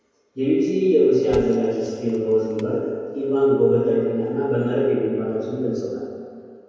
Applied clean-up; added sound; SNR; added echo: none; Thump, thud; 19 dB; reverberation time 2.2 s.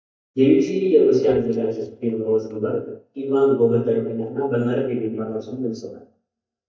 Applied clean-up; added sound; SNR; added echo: neural mask model DeepFilterNet 3.